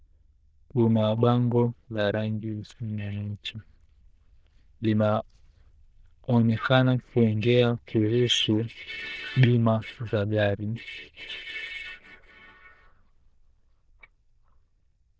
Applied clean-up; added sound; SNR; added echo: neural diffusion model UNIVERSE++.